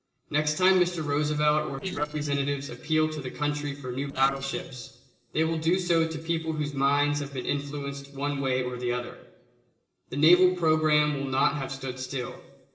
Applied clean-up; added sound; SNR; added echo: neural separator model SepFormer DNS4.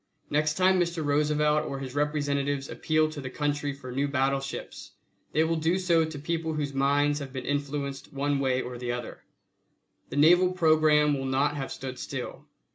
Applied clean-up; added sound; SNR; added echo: none; none; none; none.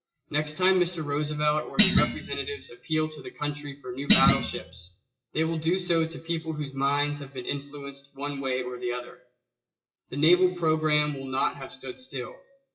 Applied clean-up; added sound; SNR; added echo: classical method WPE with log-MMSE.